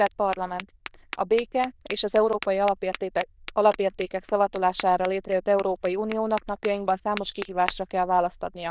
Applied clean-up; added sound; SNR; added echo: neural diffusion model UNIVERSE++.